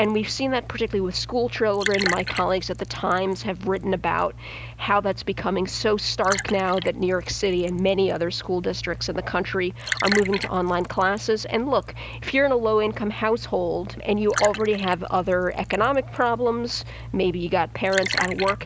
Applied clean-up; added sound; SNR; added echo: none; Liquid; 10 dB; none.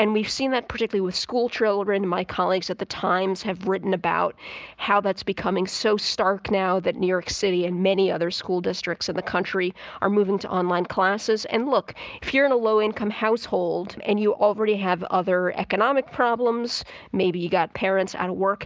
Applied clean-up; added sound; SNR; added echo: none; none; none; none.